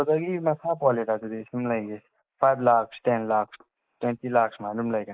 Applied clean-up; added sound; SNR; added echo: neural mask model Resemble Enhance denoiser.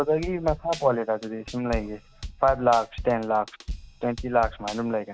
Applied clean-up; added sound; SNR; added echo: none; Drum kit; 12 dB; none.